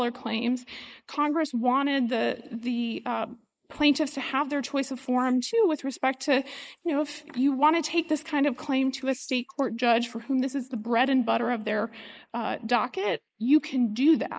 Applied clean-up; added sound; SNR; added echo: neural mask model Resemble Enhance denoiser.